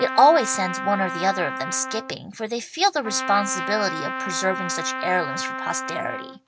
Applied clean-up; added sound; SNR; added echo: none; Trumpet; 6 dB; none.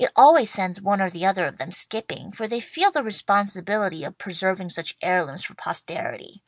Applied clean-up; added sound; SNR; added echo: none; none; none; none.